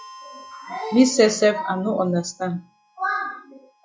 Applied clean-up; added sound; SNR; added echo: classical method log-MMSE.